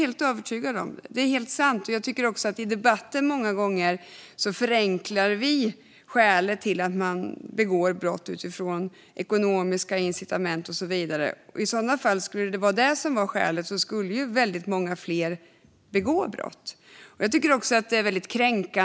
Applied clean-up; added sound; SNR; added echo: none; none; none; none.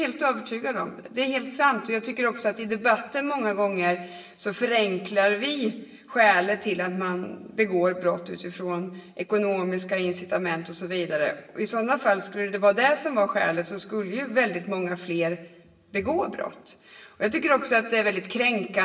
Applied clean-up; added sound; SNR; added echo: none; none; none; reverberation time 0.8 s.